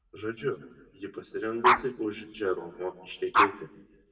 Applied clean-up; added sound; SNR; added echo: none; Dog; -3 dB; reverberation time 1.0 s.